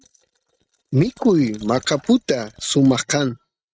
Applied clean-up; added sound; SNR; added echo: neural mask model RNNoise.